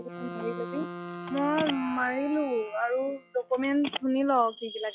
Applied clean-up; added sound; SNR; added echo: classical method log-MMSE.